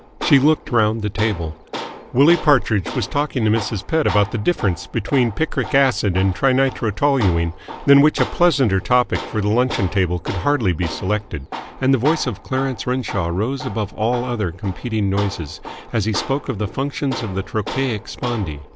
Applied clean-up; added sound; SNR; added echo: none; Tools; 14 dB; none.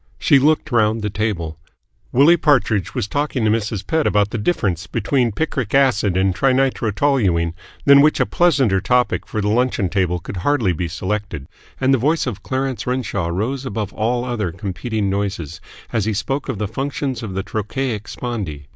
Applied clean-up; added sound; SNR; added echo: none; none; none; none.